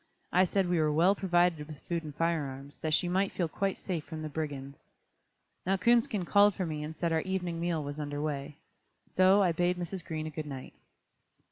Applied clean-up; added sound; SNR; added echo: none; none; none; none.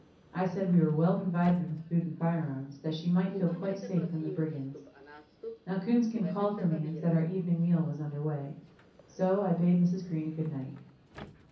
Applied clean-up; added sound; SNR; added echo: none; Subway, metro, underground; 19 dB; reverberation time 0.6 s.